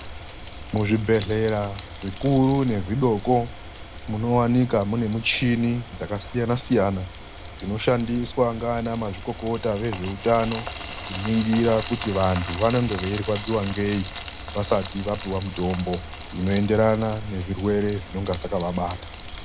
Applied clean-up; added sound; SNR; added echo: none; Frying (food); 12 dB; none.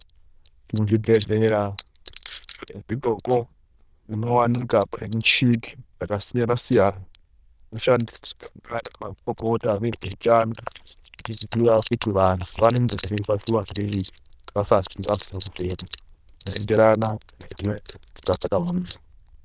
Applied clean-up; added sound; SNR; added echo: neural diffusion model UNIVERSE++.